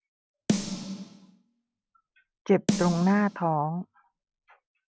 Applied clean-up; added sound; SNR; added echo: none; Snare drum; 4 dB; none.